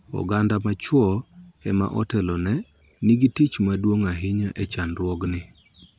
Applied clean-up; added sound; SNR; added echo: none; none; none; none.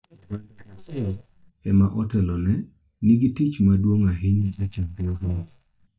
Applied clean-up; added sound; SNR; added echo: neural mask model DeepFilterNet 3.